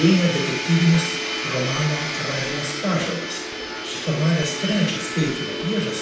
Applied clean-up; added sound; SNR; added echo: none; Domestic sounds, home sounds; 5 dB; reverberation time 0.5 s.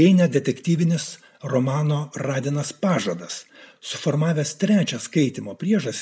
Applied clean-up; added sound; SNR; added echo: none; none; none; none.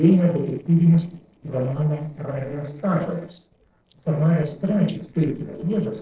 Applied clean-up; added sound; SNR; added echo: neural separator model SepFormer DNS4.